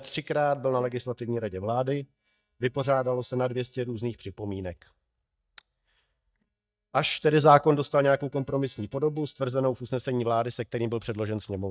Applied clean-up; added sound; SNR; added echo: neural mask model DeepFilterNet 3.